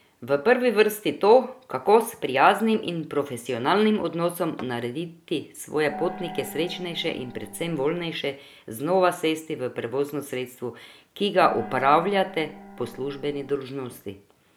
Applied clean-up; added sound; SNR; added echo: none; Gong; 14 dB; none.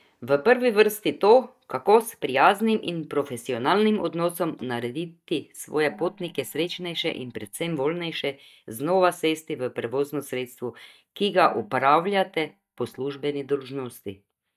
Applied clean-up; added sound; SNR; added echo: neural mask model DeepFilterNet 3.